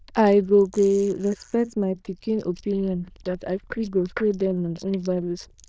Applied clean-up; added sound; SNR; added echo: neural diffusion model UNIVERSE++.